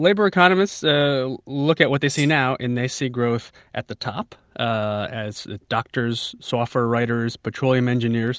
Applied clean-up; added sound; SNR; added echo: none; Tambourine; 17 dB; none.